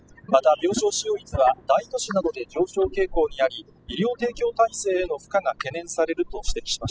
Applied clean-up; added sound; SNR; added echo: classical method spectral subtraction.